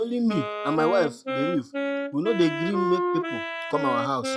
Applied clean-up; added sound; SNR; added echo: classical method log-MMSE.